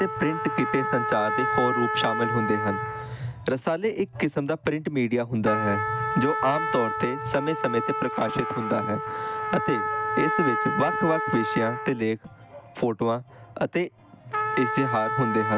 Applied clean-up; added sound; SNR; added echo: none; Trumpet; 3 dB; none.